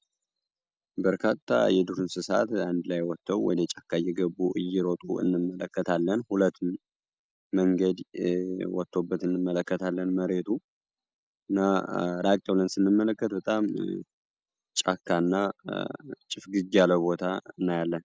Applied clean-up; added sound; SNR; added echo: none; none; none; none.